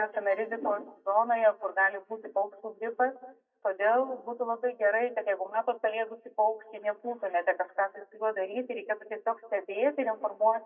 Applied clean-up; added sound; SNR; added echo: neural mask model DeepFilterNet 3.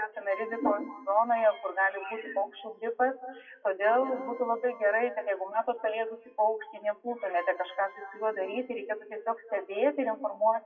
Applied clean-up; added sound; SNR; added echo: classical method WPE with log-MMSE.